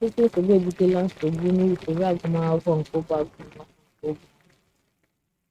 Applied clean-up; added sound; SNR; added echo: neural mask model RNNoise.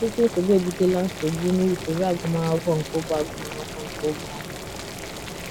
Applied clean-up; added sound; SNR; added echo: none; Boiling; 10 dB; none.